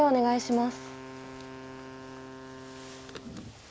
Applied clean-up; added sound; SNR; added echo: none; Wind instrument, woodwind instrument; 14 dB; none.